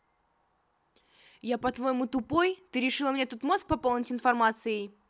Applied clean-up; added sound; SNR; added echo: none; none; none; none.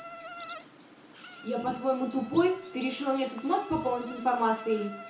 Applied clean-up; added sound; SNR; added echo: none; Insect; 15 dB; reverberation time 0.7 s.